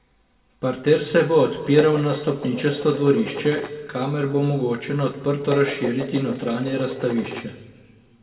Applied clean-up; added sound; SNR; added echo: none; Dishes, pots, and pans; 13 dB; reverberation time 1.5 s.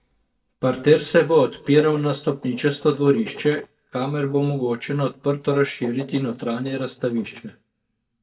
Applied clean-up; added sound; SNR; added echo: neural mask model DeepFilterNet 3.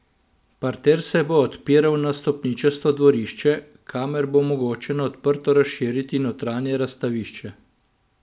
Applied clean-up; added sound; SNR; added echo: none; none; none; none.